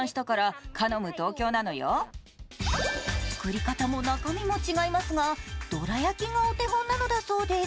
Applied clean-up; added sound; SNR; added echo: none; Drum kit; 17 dB; none.